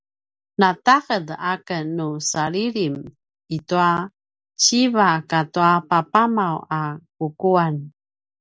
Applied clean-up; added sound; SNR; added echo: none; none; none; none.